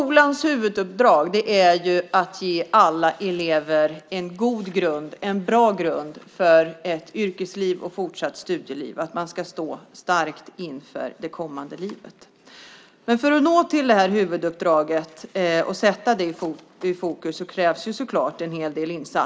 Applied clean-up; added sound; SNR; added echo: none; none; none; none.